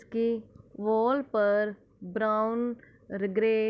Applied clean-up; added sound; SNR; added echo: none; none; none; none.